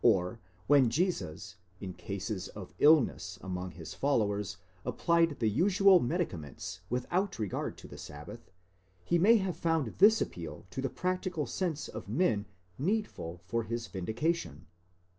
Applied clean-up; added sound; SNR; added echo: none; none; none; none.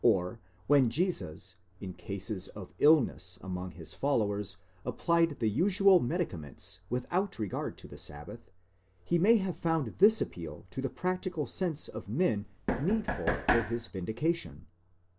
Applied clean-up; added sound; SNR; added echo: none; Knock; 2 dB; none.